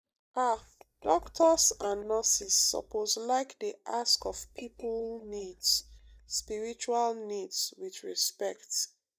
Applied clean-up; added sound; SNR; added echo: neural mask model DeepFilterNet 3.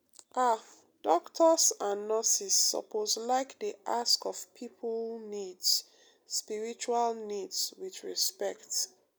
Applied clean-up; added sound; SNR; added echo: none; none; none; none.